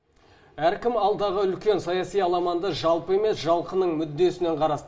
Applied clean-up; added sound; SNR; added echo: none; none; none; reverberation time 0.5 s.